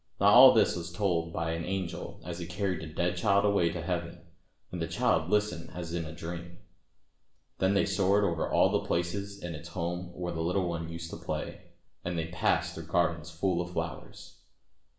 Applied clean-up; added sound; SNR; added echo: none; none; none; reverberation time 0.5 s.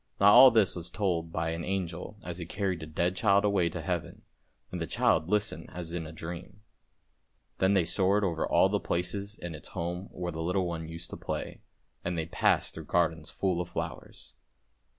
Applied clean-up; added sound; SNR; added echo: none; none; none; none.